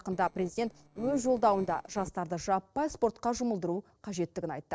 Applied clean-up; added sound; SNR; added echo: neural separator model SepFormer DNS4.